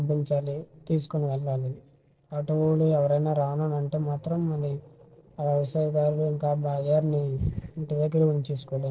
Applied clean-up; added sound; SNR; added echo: neural separator model SepFormer DNS4.